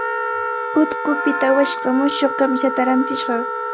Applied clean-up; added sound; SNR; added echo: none; Wind instrument, woodwind instrument + Wind instrument, woodwind instrument; 4 dB; none.